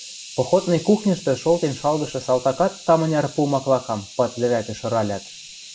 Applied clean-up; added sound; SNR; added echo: none; Hiss; 17 dB; none.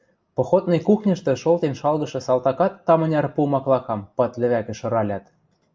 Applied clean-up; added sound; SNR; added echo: none; none; none; none.